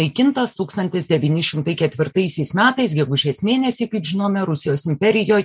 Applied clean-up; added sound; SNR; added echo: none; none; none; none.